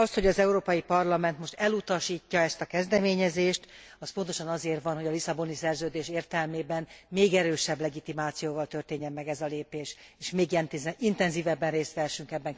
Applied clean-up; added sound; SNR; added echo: none; none; none; none.